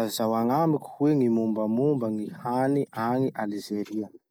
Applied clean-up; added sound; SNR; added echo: none; none; none; none.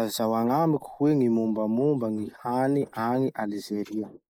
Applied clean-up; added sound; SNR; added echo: neural mask model Resemble Enhance denoiser.